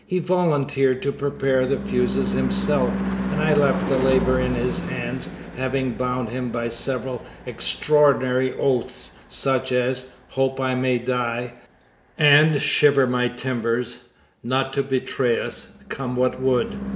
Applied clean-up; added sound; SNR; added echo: none; Car passing by / Engine / Truck; 9 dB; none.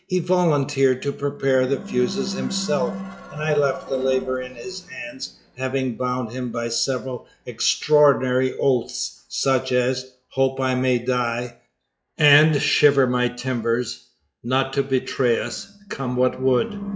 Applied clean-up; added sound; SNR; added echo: classical method log-MMSE.